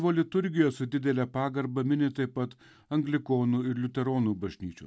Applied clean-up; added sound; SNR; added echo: none; none; none; none.